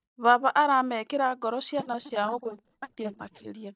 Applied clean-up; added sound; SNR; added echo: neural mask model DeepFilterNet 3.